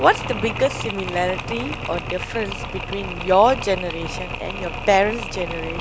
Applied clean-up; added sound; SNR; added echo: none; Mechanisms; 7 dB; none.